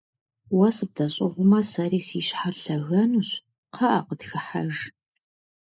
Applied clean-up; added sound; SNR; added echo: neural mask model Resemble Enhance denoiser.